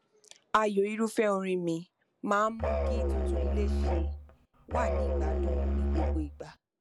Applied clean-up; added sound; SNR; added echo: none; Musical instrument; -4 dB; none.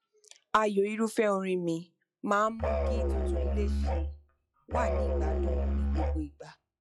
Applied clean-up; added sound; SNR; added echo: classical method log-MMSE.